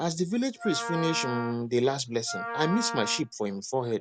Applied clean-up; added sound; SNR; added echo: none; Wind instrument, woodwind instrument; 7 dB; none.